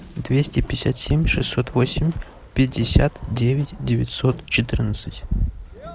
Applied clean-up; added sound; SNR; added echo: none; Boat, Water vehicle + Scissors; 19 dB; none.